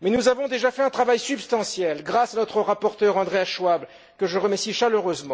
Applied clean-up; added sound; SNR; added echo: none; none; none; none.